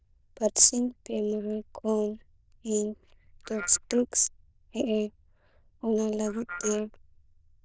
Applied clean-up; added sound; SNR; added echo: neural diffusion model UNIVERSE++.